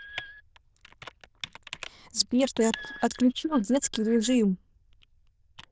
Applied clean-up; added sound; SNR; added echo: neural diffusion model UNIVERSE++.